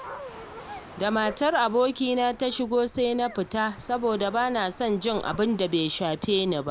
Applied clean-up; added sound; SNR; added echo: none; Waves, surf + Dog; 18 dB; none.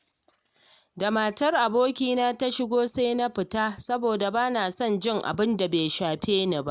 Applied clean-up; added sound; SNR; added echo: none; none; none; none.